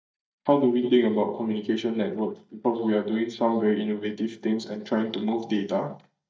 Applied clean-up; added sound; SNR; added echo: neural mask model DeepFilterNet 3.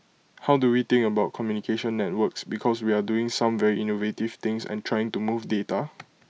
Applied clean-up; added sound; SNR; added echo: none; none; none; none.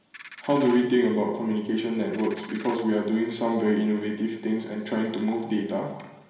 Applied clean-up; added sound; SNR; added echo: none; Ratchet, pawl; 15 dB; reverberation time 1.1 s.